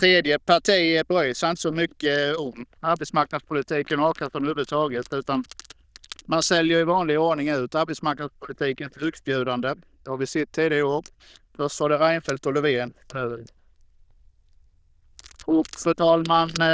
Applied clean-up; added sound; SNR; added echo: neural diffusion model UNIVERSE++.